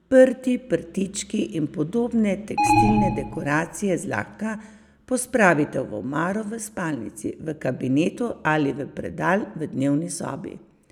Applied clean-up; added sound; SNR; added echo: none; Alarm; -1 dB; none.